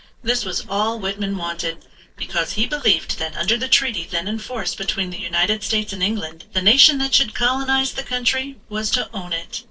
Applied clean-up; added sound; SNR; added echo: neural separator model SepFormer DNS4.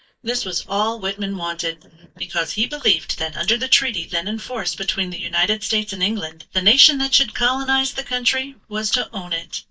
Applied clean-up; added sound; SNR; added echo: neural mask model DeepFilterNet 3.